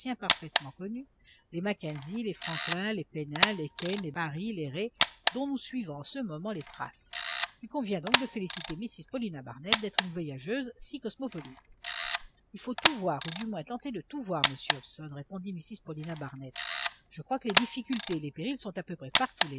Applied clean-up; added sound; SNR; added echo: none; Camera; -4 dB; none.